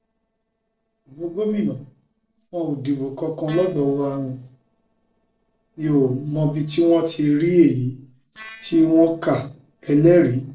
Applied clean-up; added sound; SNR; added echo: neural separator model SepFormer DNS4.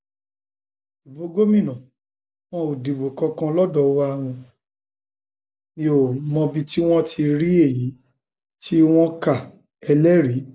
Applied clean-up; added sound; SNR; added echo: none; none; none; none.